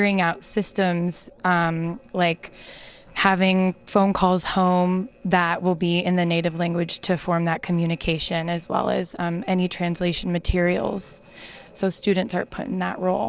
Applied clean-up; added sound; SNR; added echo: neural separator model SepFormer DNS4.